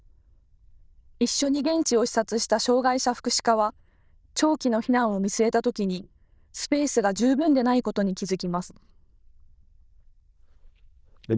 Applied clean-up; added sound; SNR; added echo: neural diffusion model UNIVERSE++.